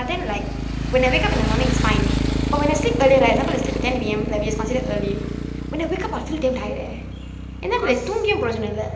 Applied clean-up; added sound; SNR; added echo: none; Motorcycle; 2 dB; reverberation time 0.9 s.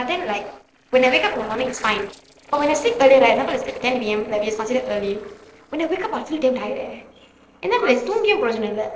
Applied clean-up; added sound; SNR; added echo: neural separator model SepFormer DNS4.